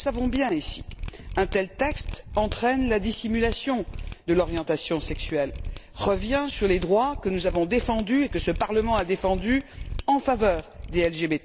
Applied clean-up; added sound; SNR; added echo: none; Mechanisms; 9 dB; none.